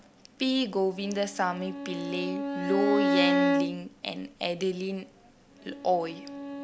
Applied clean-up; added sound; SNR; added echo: none; Bowed string instrument; 0 dB; none.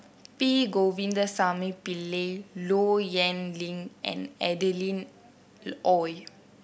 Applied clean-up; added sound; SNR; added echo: none; none; none; none.